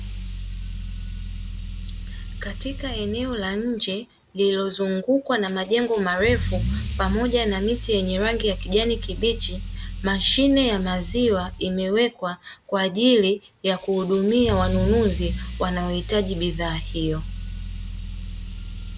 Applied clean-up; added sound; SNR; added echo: none; Engine starting / Accelerating, revving, vroom / Car; 7 dB; none.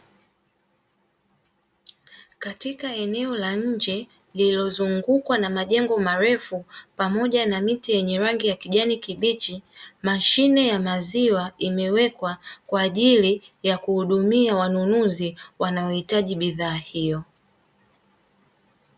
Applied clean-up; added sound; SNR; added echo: none; none; none; none.